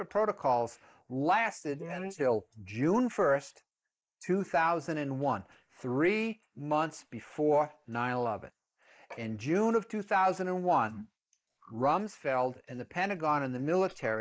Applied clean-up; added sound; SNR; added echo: neural mask model Resemble Enhance denoiser.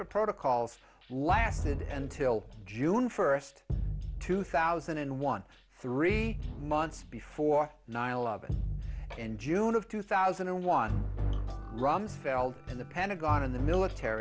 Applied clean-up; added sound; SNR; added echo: none; none; none; none.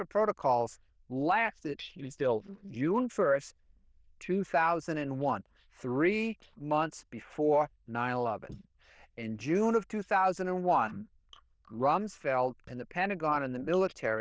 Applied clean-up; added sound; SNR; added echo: neural diffusion model UNIVERSE++.